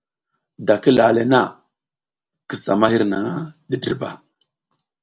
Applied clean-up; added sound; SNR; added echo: none; none; none; none.